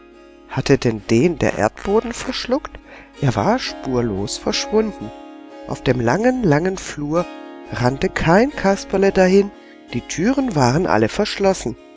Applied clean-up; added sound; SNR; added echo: none; Fart + Harp; 19 dB; none.